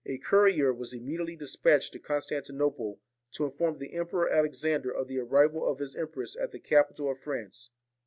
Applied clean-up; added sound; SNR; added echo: none; none; none; none.